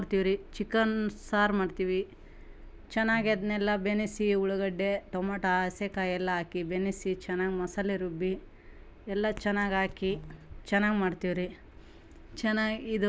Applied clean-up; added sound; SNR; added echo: none; Piano; 18 dB; none.